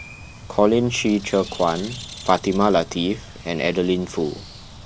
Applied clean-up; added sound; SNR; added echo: none; Bird; 16 dB; none.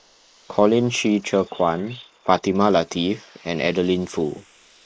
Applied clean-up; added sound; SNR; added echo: neural mask model Resemble Enhance denoiser.